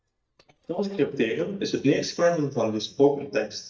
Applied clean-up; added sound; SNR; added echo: neural mask model DeepFilterNet 3.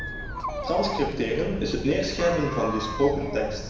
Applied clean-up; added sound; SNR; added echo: none; Chatter; 6 dB; reverberation time 1.0 s.